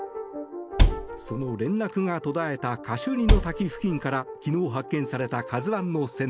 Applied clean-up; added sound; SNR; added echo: none; Cupboard open or close; -5 dB; none.